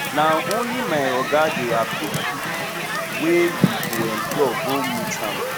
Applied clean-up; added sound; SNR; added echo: none; Crowd + Fire; 1 dB; none.